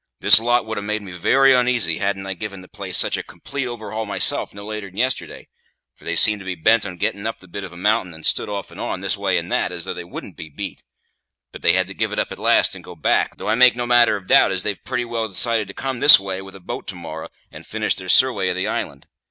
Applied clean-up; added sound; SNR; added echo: none; none; none; none.